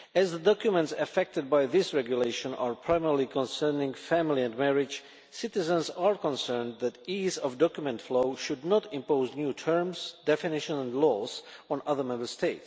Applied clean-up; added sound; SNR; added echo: none; none; none; none.